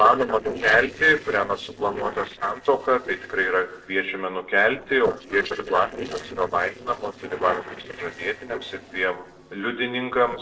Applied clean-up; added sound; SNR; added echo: neural separator model SepFormer DNS4.